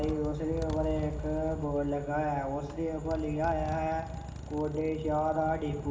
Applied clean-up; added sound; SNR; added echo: none; Motorcycle; 9 dB; reverberation time 0.9 s.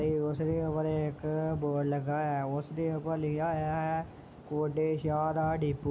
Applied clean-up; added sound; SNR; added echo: none; none; none; none.